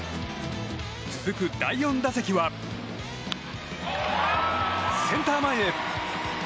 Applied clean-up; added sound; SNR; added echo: none; none; none; none.